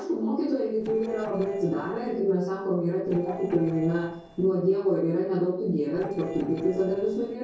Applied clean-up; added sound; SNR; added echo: neural separator model SepFormer DNS4.